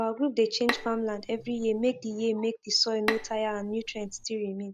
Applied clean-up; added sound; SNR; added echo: none; Bowed string instrument; 8 dB; none.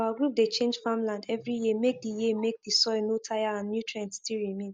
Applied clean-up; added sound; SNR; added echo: none; none; none; none.